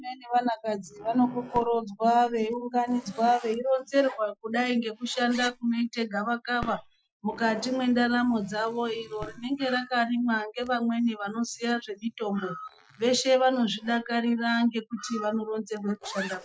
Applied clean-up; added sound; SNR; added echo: classical method Wiener filter.